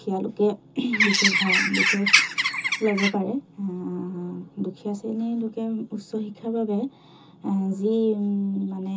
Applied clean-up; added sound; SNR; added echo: none; Bird; -5 dB; reverberation time 0.2 s.